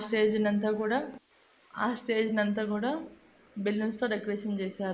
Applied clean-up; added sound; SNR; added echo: neural mask model Resemble Enhance denoiser.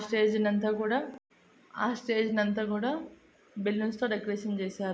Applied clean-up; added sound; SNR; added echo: none; none; none; none.